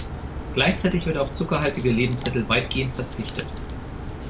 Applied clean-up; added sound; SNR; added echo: none; Crack; 6 dB; none.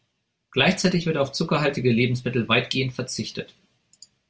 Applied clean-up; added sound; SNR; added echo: none; none; none; none.